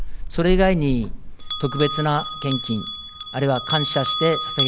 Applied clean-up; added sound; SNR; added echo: none; Bell; 1 dB; none.